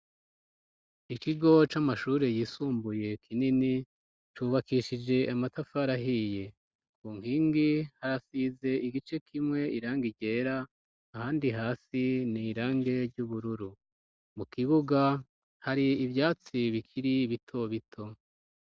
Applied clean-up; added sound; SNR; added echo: none; none; none; none.